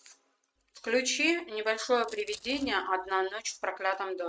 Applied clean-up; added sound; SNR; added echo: neural mask model RNNoise.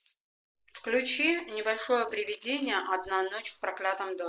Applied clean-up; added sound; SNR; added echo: neural mask model Resemble Enhance denoiser.